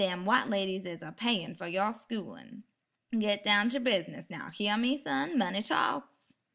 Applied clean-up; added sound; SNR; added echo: none; none; none; none.